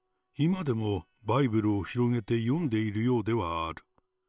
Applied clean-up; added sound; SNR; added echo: neural separator model SepFormer WHAM!.